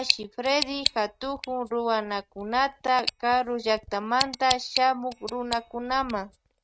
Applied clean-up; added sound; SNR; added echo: neural mask model RNNoise.